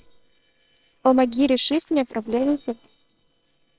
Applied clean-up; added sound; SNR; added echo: neural separator model SepFormer WHAMR!.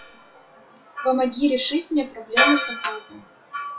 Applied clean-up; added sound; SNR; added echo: classical method WPE with log-MMSE.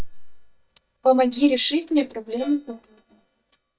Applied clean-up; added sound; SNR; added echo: neural mask model DeepFilterNet 3.